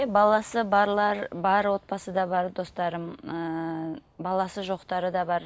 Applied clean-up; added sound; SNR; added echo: none; none; none; none.